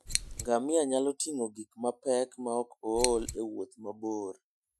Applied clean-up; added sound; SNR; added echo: classical method Wiener filter.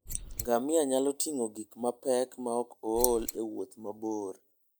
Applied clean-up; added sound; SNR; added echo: neural mask model Resemble Enhance denoiser.